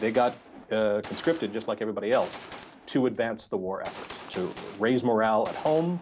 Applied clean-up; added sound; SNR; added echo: none; Gunshot, gunfire; 17 dB; none.